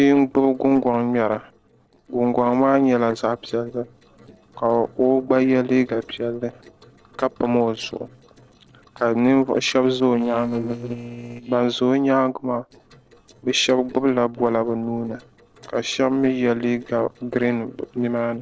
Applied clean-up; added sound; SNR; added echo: neural separator model SepFormer DNS4.